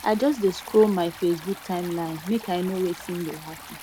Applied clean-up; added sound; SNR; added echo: none; Stream; 16 dB; none.